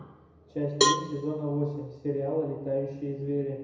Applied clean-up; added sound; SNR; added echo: none; Cowbell; 0 dB; reverberation time 1.0 s.